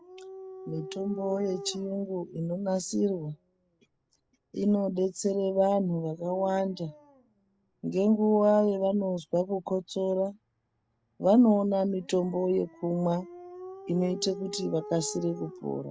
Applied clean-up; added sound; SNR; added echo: none; Dog; 18 dB; none.